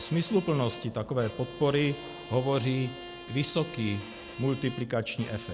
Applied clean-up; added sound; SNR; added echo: none; Bowed string instrument; 15 dB; none.